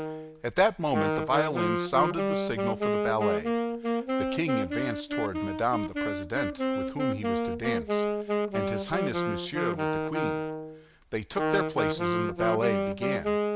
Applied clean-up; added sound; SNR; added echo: none; Wind instrument, woodwind instrument; -2 dB; none.